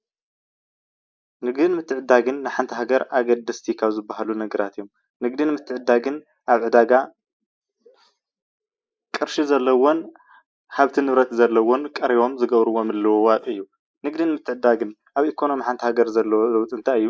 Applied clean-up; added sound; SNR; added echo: neural mask model Resemble Enhance denoiser.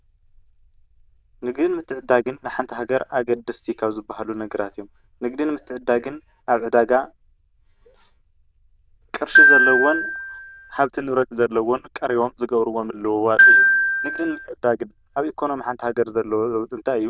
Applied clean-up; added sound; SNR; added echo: neural diffusion model UNIVERSE++.